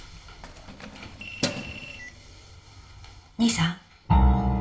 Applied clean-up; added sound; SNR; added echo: none; Keys jangling; 13 dB; reverberation time 0.2 s.